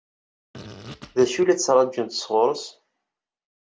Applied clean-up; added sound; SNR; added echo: none; Fart; 17 dB; none.